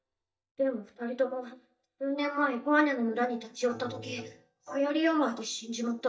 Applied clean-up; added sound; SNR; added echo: neural mask model DeepFilterNet 3.